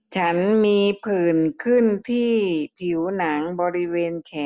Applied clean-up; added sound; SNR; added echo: none; none; none; none.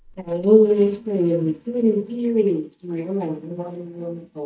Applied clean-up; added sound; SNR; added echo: neural mask model DeepFilterNet 3.